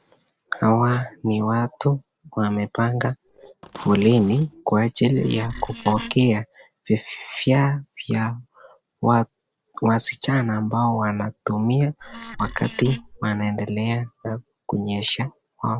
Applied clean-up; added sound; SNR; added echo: neural separator model SepFormer DNS4.